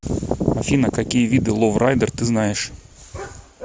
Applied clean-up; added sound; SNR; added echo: none; none; none; none.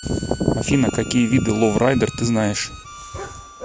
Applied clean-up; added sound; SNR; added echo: none; Harmonica; 17 dB; none.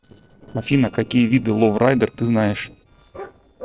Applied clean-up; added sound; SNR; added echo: neural separator model SepFormer DNS4.